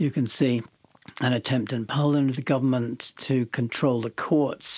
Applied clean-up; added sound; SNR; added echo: none; none; none; none.